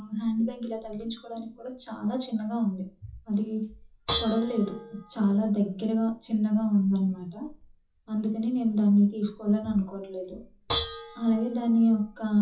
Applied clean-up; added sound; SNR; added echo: classical method WPE with log-MMSE.